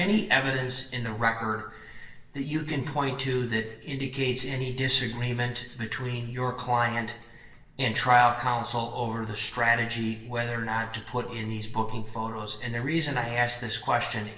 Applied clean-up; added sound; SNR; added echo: none; none; none; reverberation time 0.9 s.